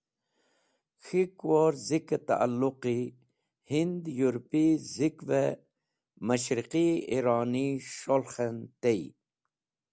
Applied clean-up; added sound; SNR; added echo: none; none; none; none.